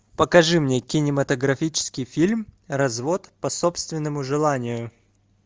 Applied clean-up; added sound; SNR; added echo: none; none; none; none.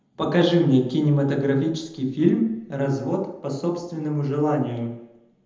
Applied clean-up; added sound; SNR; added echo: none; none; none; reverberation time 0.8 s.